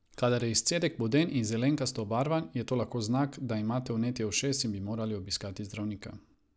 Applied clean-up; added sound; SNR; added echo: none; none; none; none.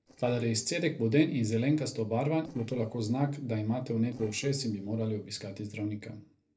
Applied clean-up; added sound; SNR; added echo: neural separator model SepFormer DNS4.